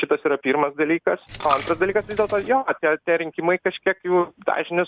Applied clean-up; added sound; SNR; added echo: none; Coin (dropping); 12 dB; none.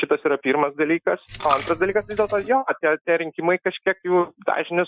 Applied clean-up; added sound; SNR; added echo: classical method Wiener filter.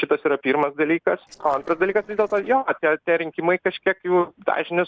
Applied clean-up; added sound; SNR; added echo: neural separator model SepFormer DNS4.